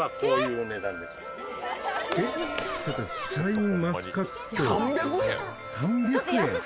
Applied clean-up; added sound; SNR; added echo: none; none; none; none.